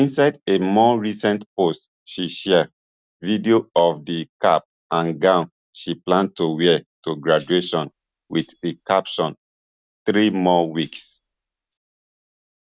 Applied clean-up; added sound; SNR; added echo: none; Tambourine; 16 dB; none.